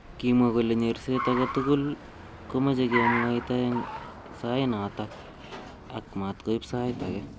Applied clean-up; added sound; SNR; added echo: none; Car; 8 dB; none.